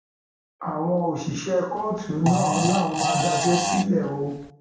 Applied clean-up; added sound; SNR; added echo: none; Fart; 2 dB; reverberation time 0.7 s.